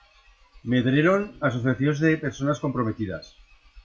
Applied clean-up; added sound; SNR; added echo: classical method WPE with log-MMSE.